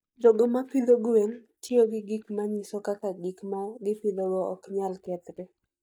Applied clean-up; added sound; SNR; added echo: neural mask model DeepFilterNet 3.